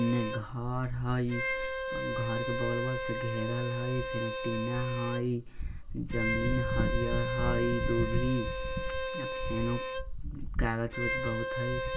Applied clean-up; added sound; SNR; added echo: none; Bowed string instrument; 4 dB; reverberation time 0.2 s.